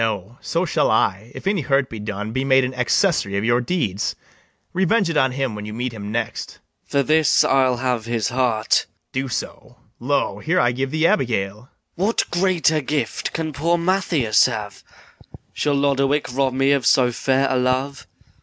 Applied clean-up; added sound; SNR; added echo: none; none; none; none.